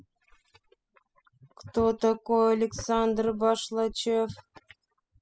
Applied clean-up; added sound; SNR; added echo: classical method spectral subtraction.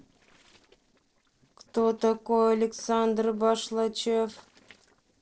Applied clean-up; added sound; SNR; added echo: neural separator model SepFormer DNS4.